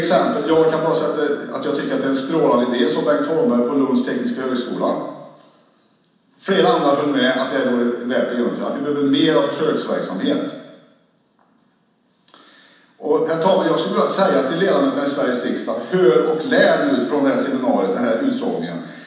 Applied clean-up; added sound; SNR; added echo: none; none; none; reverberation time 1.1 s.